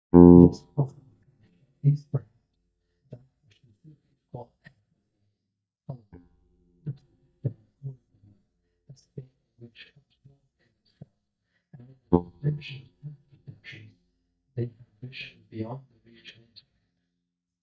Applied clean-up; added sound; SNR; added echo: neural mask model DeepFilterNet 3.